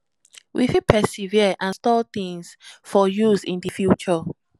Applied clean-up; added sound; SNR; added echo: none; none; none; none.